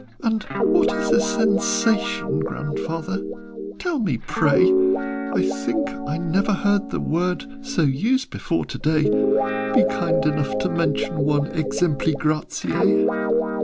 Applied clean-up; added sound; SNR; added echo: none; Guitar; 0 dB; none.